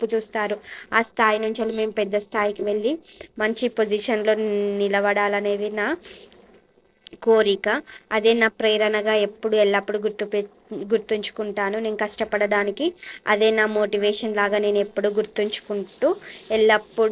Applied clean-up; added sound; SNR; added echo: neural separator model SepFormer DNS4.